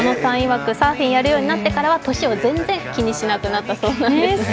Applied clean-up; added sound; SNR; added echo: none; none; none; none.